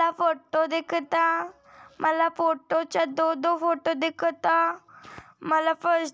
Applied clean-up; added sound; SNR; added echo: none; none; none; none.